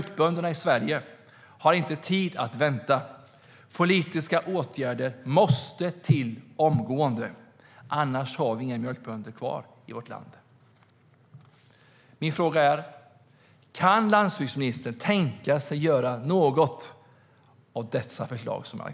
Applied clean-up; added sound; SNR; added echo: none; none; none; none.